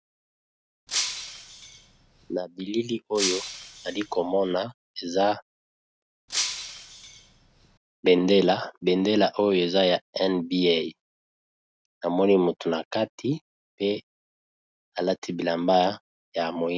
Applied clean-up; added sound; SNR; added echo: none; Shatter; 7 dB; none.